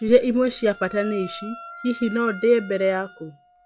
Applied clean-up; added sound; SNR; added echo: classical method log-MMSE.